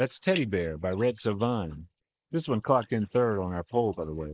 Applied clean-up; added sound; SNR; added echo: neural mask model Resemble Enhance denoiser.